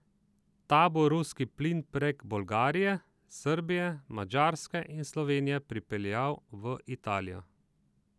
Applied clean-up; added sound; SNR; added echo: none; none; none; none.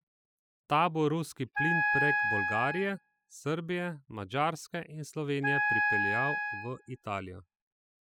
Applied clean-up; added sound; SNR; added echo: classical method spectral subtraction.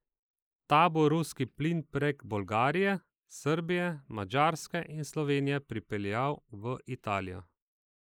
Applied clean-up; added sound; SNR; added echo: neural mask model Resemble Enhance denoiser.